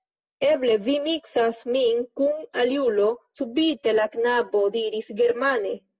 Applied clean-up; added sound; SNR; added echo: none; none; none; none.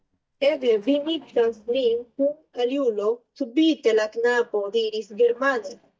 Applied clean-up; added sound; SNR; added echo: neural mask model DeepFilterNet 3.